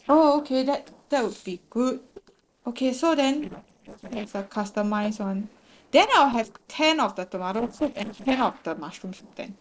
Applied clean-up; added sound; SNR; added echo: neural separator model SepFormer DNS4.